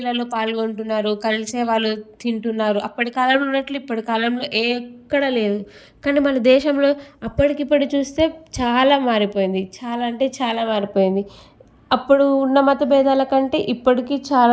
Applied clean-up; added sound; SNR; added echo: none; none; none; none.